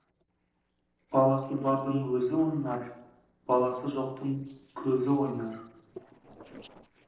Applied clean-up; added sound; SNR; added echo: neural separator model SepFormer DNS4.